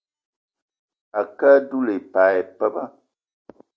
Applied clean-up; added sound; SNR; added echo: none; none; none; none.